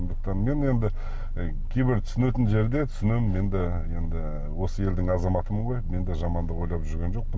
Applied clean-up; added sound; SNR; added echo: none; none; none; none.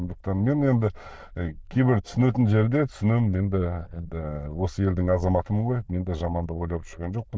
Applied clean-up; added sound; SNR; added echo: neural diffusion model UNIVERSE++.